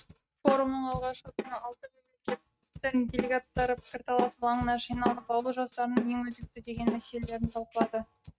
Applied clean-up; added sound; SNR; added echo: neural mask model RNNoise.